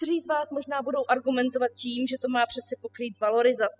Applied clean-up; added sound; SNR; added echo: classical method spectral subtraction.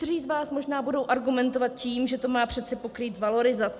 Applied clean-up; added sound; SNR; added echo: none; none; none; none.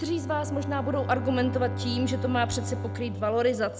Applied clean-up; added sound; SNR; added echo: none; Bowed string instrument; 5 dB; none.